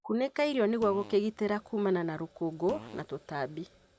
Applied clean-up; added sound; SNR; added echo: none; Fart; 19 dB; none.